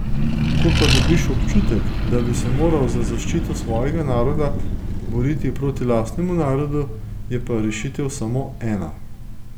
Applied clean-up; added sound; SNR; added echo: none; Accelerating, revving, vroom; -2 dB; none.